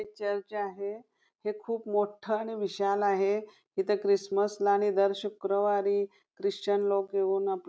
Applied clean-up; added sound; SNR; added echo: none; none; none; none.